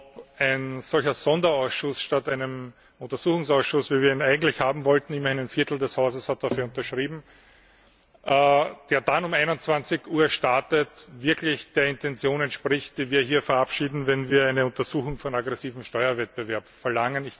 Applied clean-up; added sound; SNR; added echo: none; none; none; none.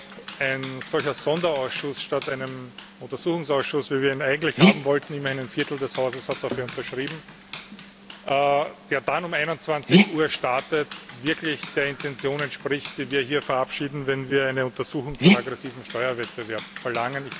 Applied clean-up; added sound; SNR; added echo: none; Dog; 3 dB; none.